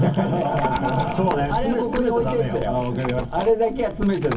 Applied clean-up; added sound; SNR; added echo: none; Chewing, mastication; 10 dB; reverberation time 0.3 s.